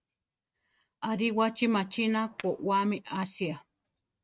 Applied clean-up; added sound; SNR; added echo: neural mask model RNNoise.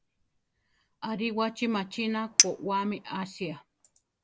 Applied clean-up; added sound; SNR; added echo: none; Chink, clink; -1 dB; none.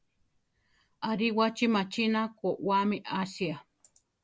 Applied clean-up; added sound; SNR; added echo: none; none; none; none.